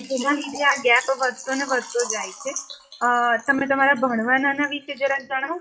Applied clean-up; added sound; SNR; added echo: classical method WPE with log-MMSE.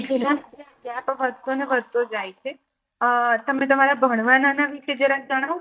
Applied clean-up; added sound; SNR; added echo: neural mask model DeepFilterNet 3.